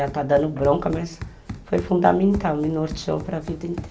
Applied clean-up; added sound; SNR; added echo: none; Run; 13 dB; none.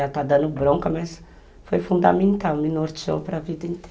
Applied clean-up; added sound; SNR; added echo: none; none; none; none.